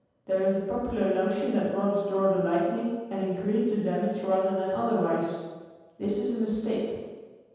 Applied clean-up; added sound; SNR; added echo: none; none; none; reverberation time 1.2 s.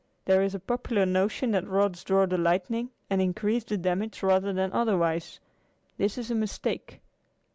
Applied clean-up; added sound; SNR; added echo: none; none; none; none.